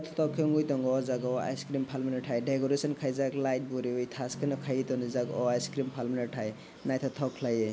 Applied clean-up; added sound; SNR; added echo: none; Guitar; 13 dB; none.